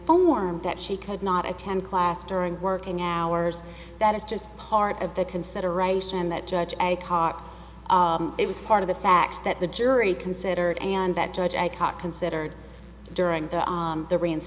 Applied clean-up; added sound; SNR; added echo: none; none; none; none.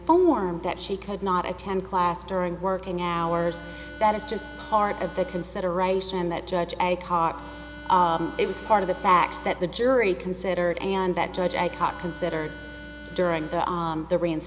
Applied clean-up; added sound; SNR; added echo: none; Harmonica; 17 dB; none.